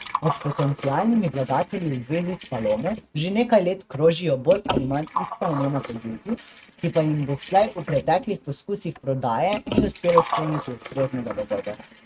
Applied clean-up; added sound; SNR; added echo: neural mask model RNNoise.